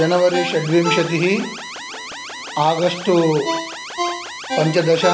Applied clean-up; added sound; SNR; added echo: none; Alarm + Ringtone; 7 dB; none.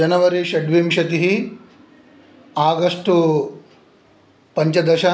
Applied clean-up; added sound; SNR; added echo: none; none; none; none.